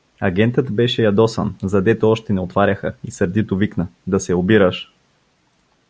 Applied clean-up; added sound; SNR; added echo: none; none; none; none.